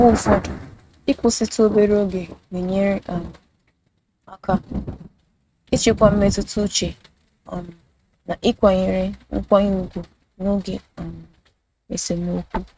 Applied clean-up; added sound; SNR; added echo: neural mask model RNNoise.